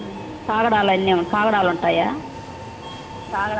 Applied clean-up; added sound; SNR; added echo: none; Subway, metro, underground; 12 dB; reverberation time 1.2 s.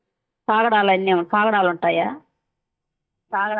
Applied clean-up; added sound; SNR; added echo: neural mask model DeepFilterNet 3.